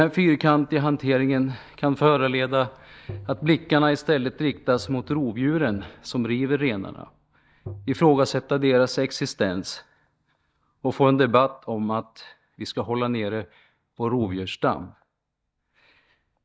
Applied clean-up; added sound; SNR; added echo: neural mask model DeepFilterNet 3.